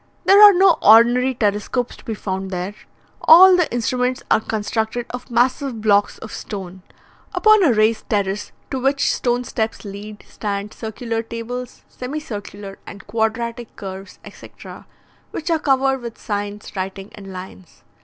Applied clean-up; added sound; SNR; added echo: none; none; none; none.